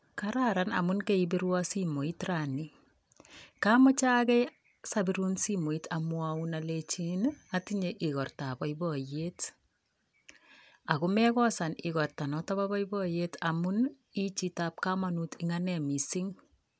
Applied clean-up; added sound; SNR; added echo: none; none; none; none.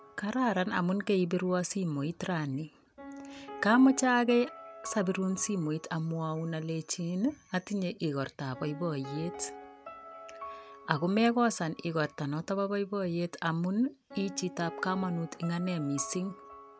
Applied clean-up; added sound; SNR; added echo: none; Piano; 17 dB; none.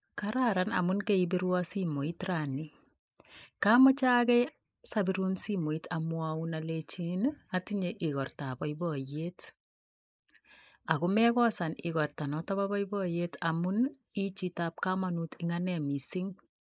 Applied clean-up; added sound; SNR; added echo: neural mask model Resemble Enhance denoiser.